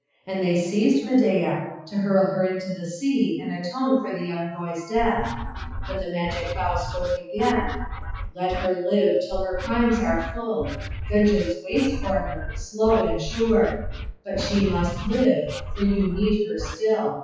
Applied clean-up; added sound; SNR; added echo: classical method WPE with log-MMSE.